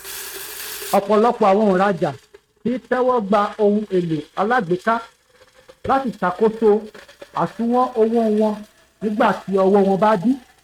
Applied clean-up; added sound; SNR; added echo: neural mask model RNNoise.